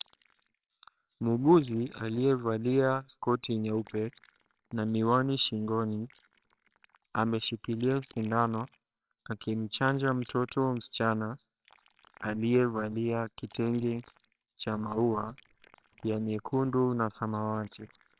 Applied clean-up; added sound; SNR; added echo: neural separator model SepFormer WHAMR!.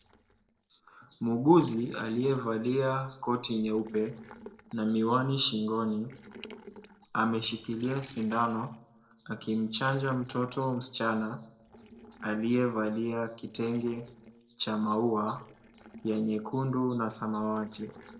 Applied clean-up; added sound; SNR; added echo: neural separator model SepFormer DNS4.